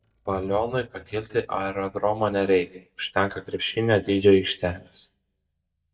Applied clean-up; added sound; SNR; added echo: neural mask model DeepFilterNet 3.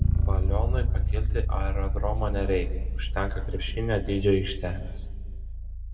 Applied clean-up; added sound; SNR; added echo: none; Bass guitar; -5 dB; reverberation time 1.3 s.